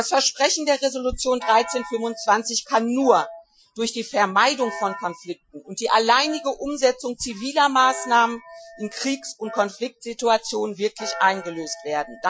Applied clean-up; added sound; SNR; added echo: classical method Wiener filter.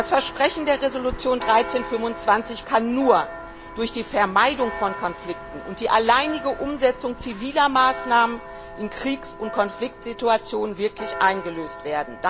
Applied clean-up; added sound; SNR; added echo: none; Church bell; 12 dB; none.